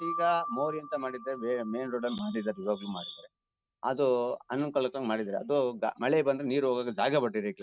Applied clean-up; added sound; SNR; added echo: neural mask model RNNoise.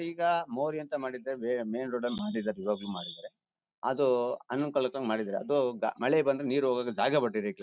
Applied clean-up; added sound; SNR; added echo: none; none; none; none.